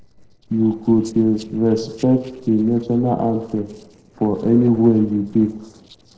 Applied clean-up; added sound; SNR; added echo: neural separator model SepFormer DNS4.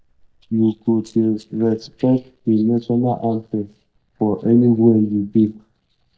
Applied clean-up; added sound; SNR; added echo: neural mask model DeepFilterNet 3.